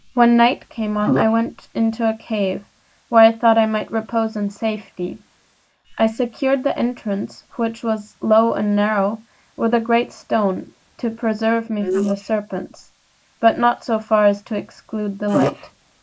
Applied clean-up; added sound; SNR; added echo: neural mask model Resemble Enhance denoiser.